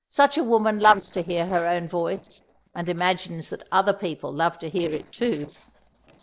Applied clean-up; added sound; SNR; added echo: neural separator model SepFormer DNS4.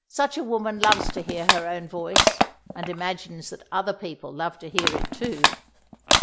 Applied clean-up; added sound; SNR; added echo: none; Crushing; -3 dB; none.